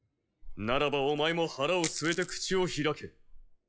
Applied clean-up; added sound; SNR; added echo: classical method log-MMSE.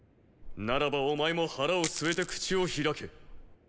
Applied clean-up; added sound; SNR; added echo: none; Coin (dropping); 11 dB; none.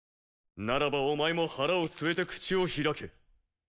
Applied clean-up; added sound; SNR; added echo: neural mask model DeepFilterNet 3.